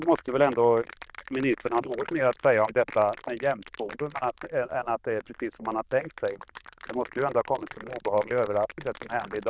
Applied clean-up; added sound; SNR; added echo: neural diffusion model UNIVERSE++.